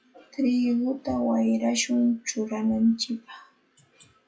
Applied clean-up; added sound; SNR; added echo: classical method log-MMSE.